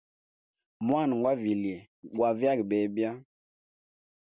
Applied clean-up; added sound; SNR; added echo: none; none; none; none.